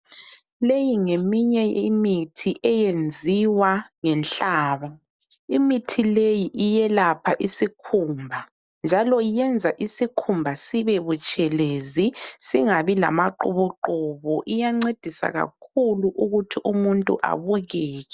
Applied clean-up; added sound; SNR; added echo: none; none; none; none.